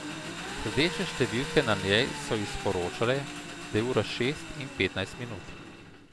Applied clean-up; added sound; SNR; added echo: none; Engine; 8 dB; none.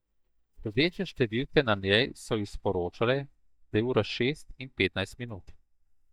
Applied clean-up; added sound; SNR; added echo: neural mask model DeepFilterNet 3.